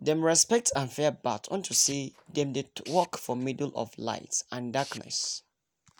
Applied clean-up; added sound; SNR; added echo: none; Tools; 18 dB; none.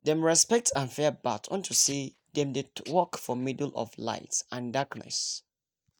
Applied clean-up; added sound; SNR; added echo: neural mask model DeepFilterNet 3.